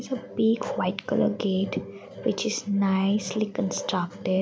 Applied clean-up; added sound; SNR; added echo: none; none; none; none.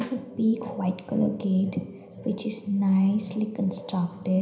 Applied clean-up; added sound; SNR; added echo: none; Snare drum; 18 dB; reverberation time 0.9 s.